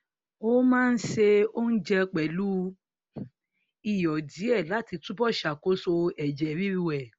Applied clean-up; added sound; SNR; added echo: none; none; none; none.